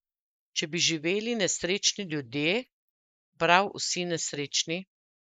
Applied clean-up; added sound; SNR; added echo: neural mask model Resemble Enhance denoiser.